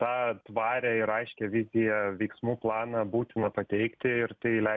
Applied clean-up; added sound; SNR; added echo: none; none; none; none.